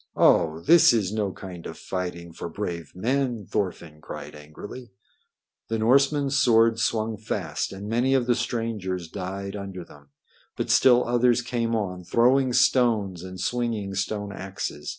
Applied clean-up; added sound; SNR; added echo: none; none; none; none.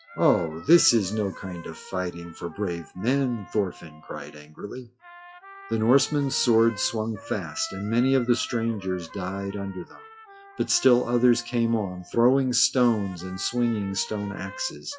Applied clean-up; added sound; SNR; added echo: classical method WPE with log-MMSE.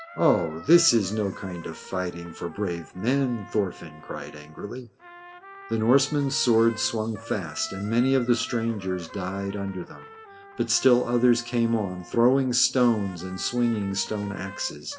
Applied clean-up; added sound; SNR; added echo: none; Trumpet; 19 dB; reverberation time 1.5 s.